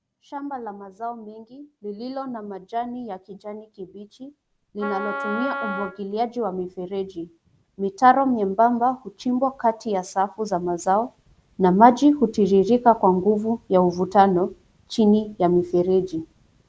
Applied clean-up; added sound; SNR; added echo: none; Wind instrument, woodwind instrument; 9 dB; none.